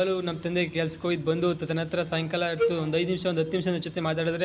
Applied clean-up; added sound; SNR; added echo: none; Wind instrument, woodwind instrument; 1 dB; none.